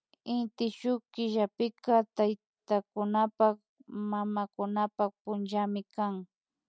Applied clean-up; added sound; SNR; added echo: none; none; none; none.